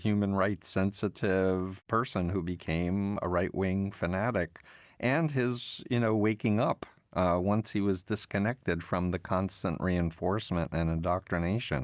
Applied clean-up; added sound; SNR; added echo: none; none; none; none.